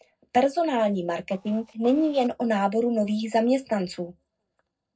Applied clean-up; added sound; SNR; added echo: neural separator model SepFormer DNS4.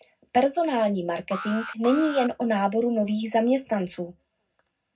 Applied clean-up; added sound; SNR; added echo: none; Alarm; 12 dB; reverberation time 0.3 s.